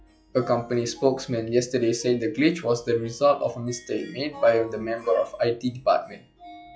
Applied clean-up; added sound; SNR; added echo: classical method log-MMSE.